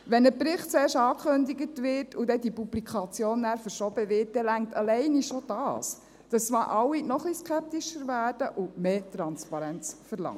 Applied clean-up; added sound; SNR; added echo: none; none; none; none.